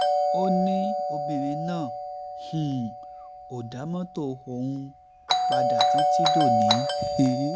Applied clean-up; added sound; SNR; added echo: none; Doorbell; -4 dB; none.